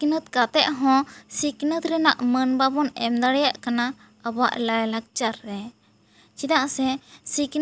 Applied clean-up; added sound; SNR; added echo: none; none; none; none.